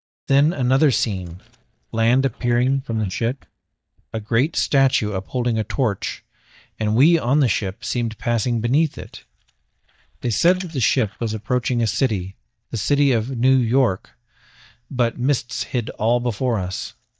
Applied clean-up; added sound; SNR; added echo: neural mask model DeepFilterNet 3.